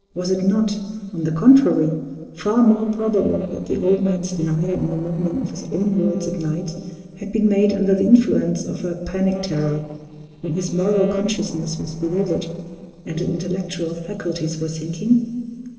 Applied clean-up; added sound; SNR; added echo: neural separator model SepFormer DNS4.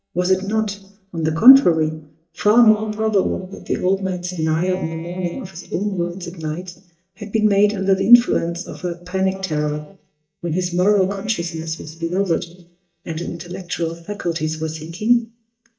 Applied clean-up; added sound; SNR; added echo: neural mask model DeepFilterNet 3.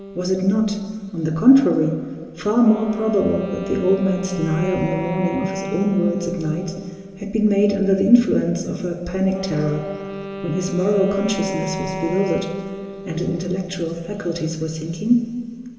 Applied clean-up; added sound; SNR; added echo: none; Wind instrument, woodwind instrument; 12 dB; reverberation time 2.5 s.